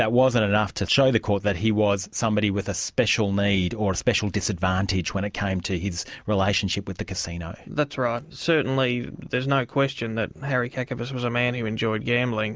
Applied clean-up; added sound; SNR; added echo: none; none; none; none.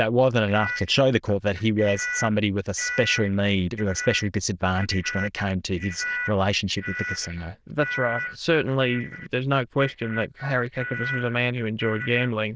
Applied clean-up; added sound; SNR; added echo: neural diffusion model UNIVERSE++.